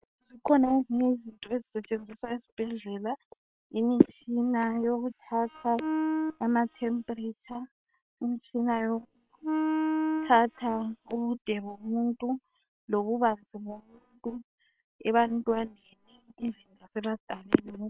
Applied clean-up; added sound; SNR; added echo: neural separator model SepFormer WHAM!.